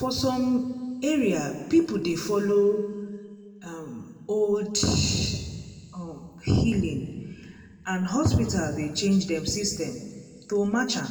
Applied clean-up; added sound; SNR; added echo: none; none; none; reverberation time 1.4 s.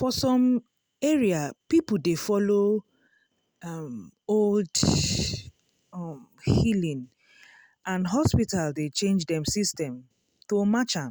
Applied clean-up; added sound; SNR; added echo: none; none; none; none.